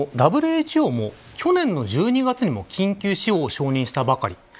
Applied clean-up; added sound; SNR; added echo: none; none; none; none.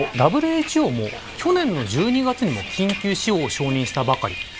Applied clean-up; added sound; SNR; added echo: none; Bus; 12 dB; none.